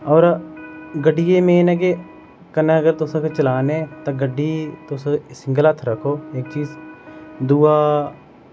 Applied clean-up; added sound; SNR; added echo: none; Electric guitar; 19 dB; none.